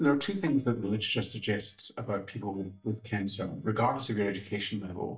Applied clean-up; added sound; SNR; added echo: neural mask model DeepFilterNet 3.